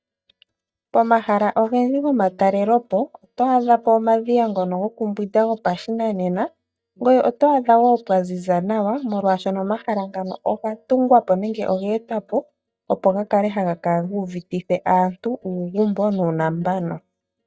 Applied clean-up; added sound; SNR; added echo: neural mask model DeepFilterNet 3.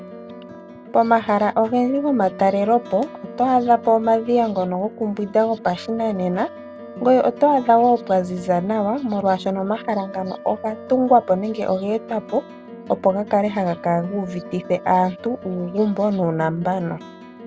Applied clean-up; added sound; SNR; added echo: none; Plucked string instrument + Wind instrument, woodwind instrument; 17 dB; none.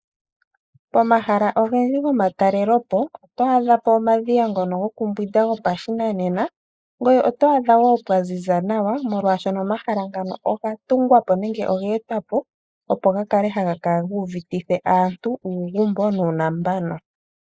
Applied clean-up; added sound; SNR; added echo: neural mask model Resemble Enhance denoiser.